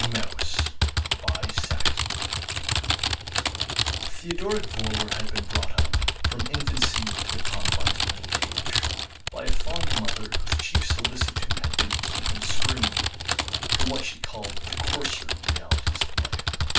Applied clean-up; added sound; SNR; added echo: none; Typing; -1 dB; reverberation time 0.2 s.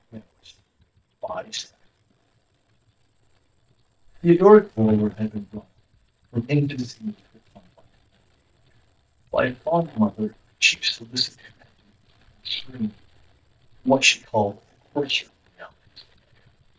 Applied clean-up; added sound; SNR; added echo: neural mask model DeepFilterNet 3.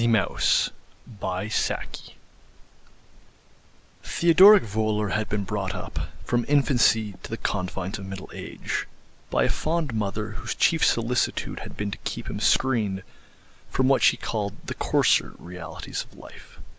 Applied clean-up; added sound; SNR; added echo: none; none; none; none.